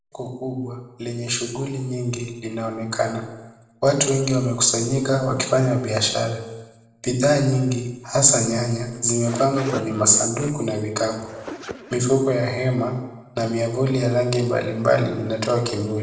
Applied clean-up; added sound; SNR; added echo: none; Zipper (clothing); 13 dB; reverberation time 0.9 s.